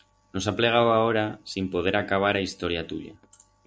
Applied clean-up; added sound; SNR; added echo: none; none; none; none.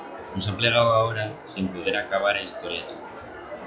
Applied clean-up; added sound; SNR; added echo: classical method log-MMSE.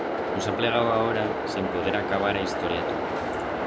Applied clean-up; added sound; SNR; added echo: none; Train; 0 dB; none.